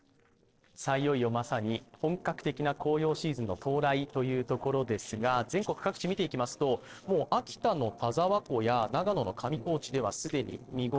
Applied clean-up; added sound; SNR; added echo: neural separator model SepFormer DNS4.